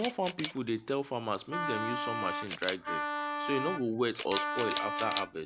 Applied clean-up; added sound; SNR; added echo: none; Camera + Wind instrument, woodwind instrument; 1 dB; none.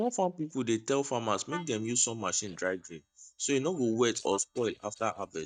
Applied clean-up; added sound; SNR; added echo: neural mask model DeepFilterNet 3.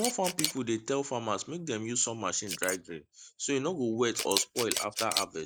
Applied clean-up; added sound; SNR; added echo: neural mask model Resemble Enhance denoiser.